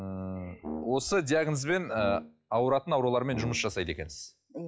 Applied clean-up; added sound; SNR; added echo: classical method log-MMSE.